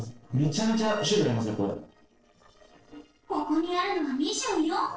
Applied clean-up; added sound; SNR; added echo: neural separator model SepFormer DNS4.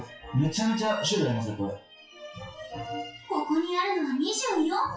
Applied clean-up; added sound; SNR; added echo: classical method WPE with log-MMSE.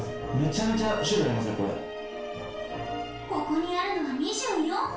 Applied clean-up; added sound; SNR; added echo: none; Wind instrument, woodwind instrument; 13 dB; reverberation time 0.4 s.